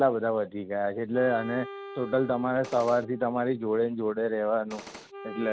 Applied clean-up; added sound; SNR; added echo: none; Wind instrument, woodwind instrument + Gunshot, gunfire; 16 dB; none.